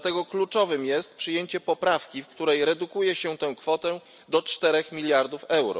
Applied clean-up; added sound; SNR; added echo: none; none; none; none.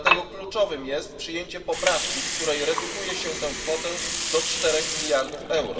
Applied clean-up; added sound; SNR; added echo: none; Water; 2 dB; reverberation time 2.3 s.